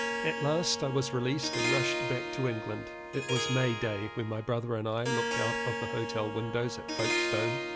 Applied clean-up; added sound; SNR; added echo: none; Harp; 2 dB; none.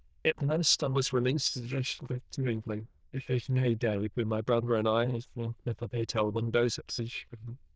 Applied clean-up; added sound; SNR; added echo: neural diffusion model UNIVERSE++.